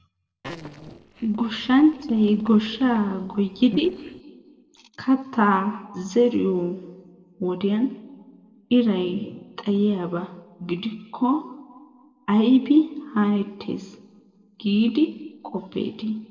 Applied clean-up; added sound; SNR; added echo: neural separator model SepFormer DNS4.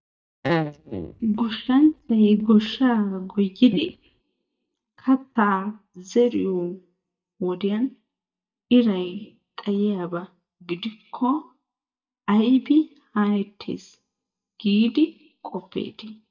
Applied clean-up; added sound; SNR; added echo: neural mask model DeepFilterNet 3.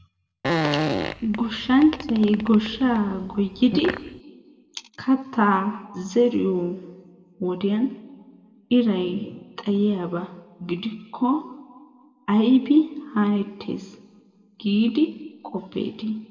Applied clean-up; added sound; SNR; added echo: none; Fart; 6 dB; reverberation time 1.1 s.